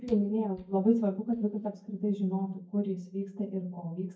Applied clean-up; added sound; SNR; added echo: neural mask model DeepFilterNet 3.